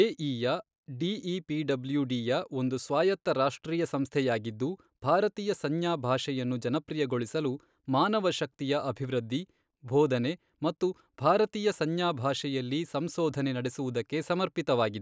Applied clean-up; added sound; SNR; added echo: none; none; none; none.